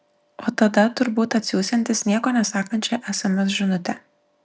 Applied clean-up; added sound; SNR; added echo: none; none; none; none.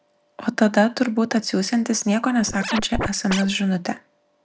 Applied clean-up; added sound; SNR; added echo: none; Scratching (performance technique); 6 dB; none.